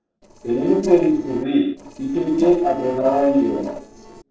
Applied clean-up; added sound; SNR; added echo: neural separator model SepFormer DNS4.